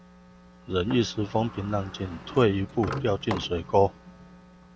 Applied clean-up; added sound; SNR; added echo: none; Sliding door; 14 dB; none.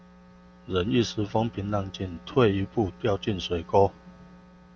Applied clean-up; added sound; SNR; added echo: none; none; none; none.